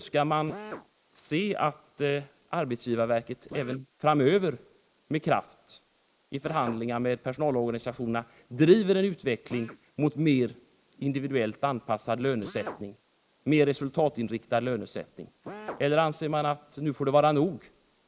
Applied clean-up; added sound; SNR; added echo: neural mask model Resemble Enhance denoiser.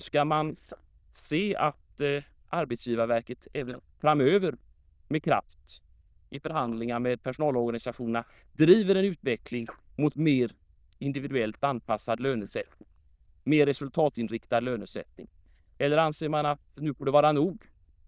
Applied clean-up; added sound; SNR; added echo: neural diffusion model UNIVERSE++.